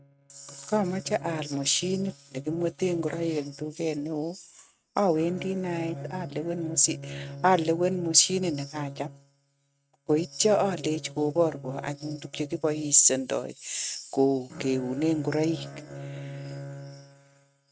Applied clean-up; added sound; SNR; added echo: neural mask model RNNoise.